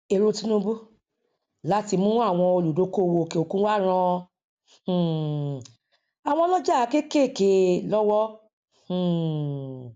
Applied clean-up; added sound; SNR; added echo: none; none; none; none.